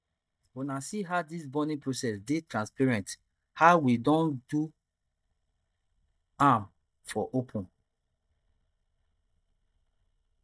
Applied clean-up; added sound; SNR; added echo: neural mask model DeepFilterNet 3.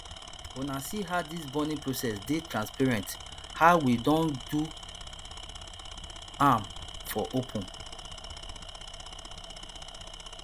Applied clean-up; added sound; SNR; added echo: none; Tools; 11 dB; none.